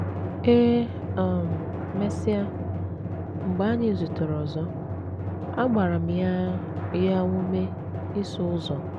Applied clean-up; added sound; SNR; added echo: none; Drum; 4 dB; none.